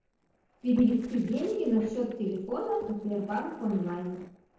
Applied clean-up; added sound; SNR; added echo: neural separator model SepFormer DNS4.